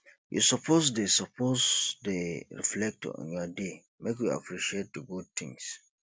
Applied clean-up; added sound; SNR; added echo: none; none; none; none.